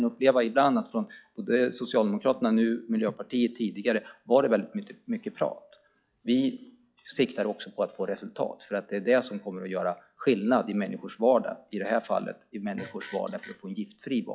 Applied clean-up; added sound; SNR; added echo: classical method log-MMSE.